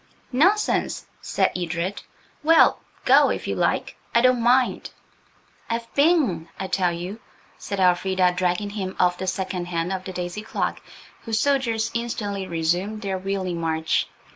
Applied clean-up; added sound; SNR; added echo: none; none; none; none.